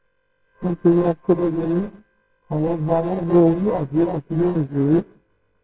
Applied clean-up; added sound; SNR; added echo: neural separator model SepFormer WHAMR!.